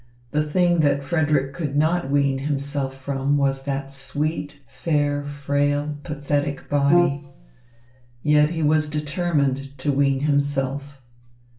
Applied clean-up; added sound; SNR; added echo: none; Brass instrument; 2 dB; reverberation time 0.3 s.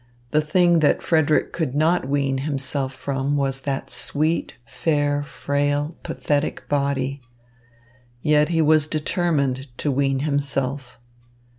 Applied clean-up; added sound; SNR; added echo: none; none; none; none.